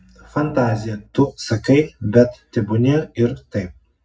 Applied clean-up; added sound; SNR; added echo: none; none; none; reverberation time 0.4 s.